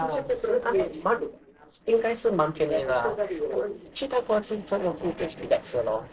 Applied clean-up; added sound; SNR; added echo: neural separator model SepFormer DNS4.